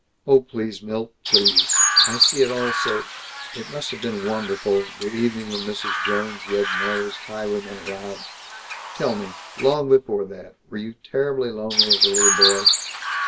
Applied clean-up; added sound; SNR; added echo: none; Chirp, tweet; -1 dB; none.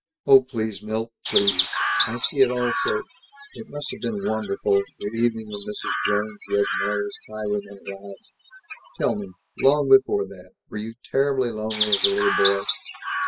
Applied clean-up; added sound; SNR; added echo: classical method spectral subtraction.